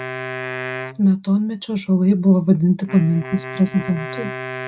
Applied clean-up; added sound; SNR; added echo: neural mask model RNNoise.